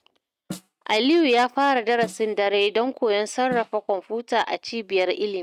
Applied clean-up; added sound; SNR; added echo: neural mask model RNNoise.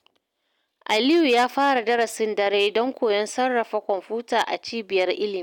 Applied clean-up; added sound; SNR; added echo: none; none; none; none.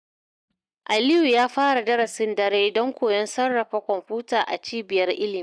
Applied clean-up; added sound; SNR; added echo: neural mask model DeepFilterNet 3.